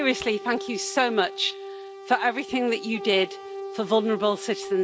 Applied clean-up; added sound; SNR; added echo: none; Brass instrument; 12 dB; none.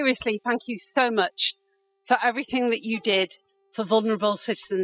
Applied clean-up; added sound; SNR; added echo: classical method spectral subtraction.